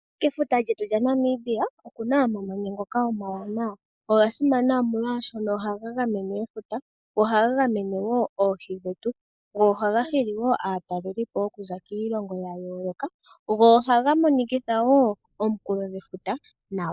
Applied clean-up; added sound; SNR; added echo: neural mask model Resemble Enhance denoiser.